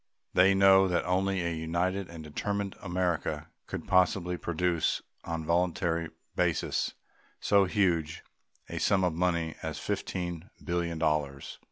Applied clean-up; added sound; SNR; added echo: none; none; none; none.